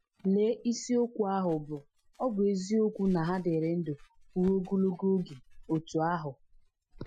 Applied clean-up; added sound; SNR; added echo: classical method Wiener filter.